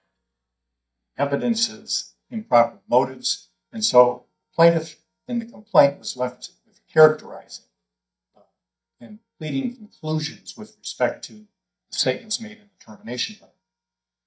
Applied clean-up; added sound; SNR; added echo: neural mask model DeepFilterNet 3.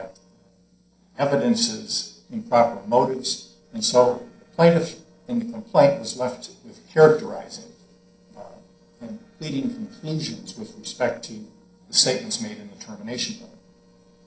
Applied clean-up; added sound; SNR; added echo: neural separator model SepFormer DNS4.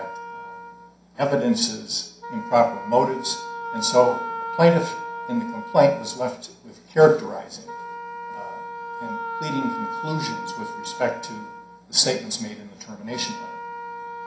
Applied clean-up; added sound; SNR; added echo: none; Wind instrument, woodwind instrument; 10 dB; reverberation time 0.5 s.